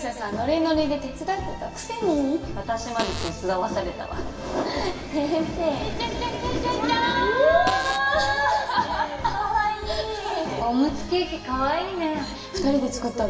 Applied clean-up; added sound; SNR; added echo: none; Fart; 10 dB; reverberation time 1.2 s.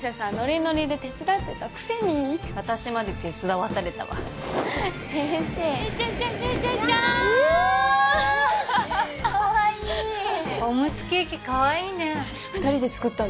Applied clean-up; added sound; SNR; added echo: none; none; none; none.